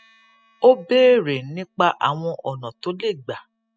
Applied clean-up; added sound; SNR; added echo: classical method spectral subtraction.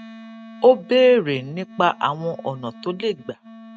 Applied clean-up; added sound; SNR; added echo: neural mask model RNNoise.